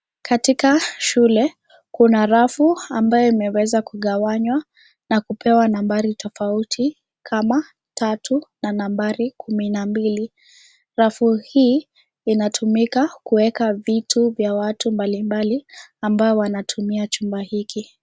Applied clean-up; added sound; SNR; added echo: none; none; none; none.